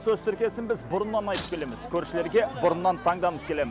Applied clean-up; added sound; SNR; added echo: none; Shatter; 18 dB; none.